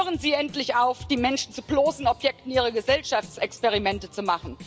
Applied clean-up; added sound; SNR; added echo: none; Drum kit; 18 dB; none.